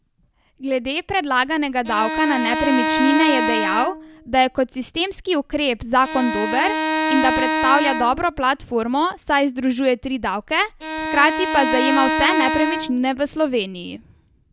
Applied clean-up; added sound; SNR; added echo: none; Bowed string instrument; 3 dB; none.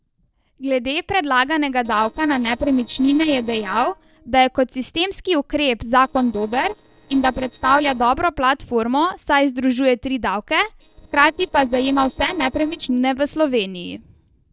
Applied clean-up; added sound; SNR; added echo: neural separator model SepFormer DNS4.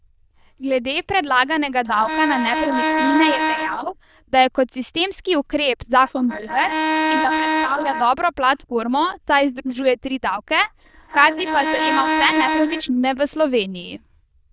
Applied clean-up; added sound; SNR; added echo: neural diffusion model UNIVERSE++.